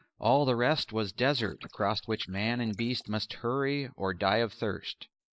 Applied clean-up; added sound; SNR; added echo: neural mask model Resemble Enhance denoiser.